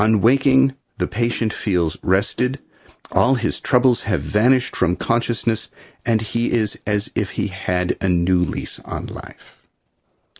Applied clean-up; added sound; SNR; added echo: none; Snare drum; 19 dB; none.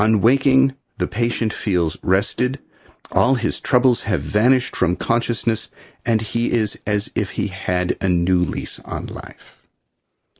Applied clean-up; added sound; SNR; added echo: neural mask model Resemble Enhance denoiser.